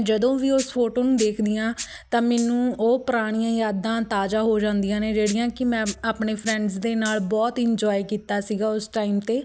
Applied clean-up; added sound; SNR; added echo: none; Rattle (instrument); 18 dB; none.